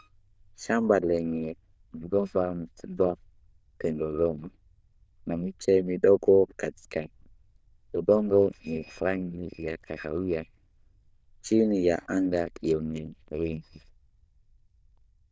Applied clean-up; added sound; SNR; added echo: neural diffusion model UNIVERSE++.